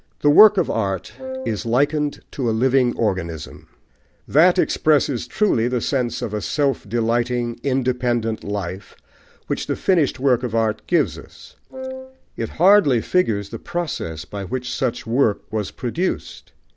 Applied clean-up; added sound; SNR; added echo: none; Wind instrument, woodwind instrument; 10 dB; none.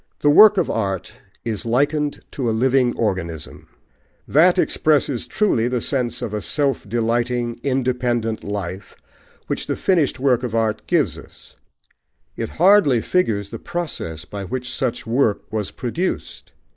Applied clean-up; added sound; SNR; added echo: neural mask model Resemble Enhance denoiser.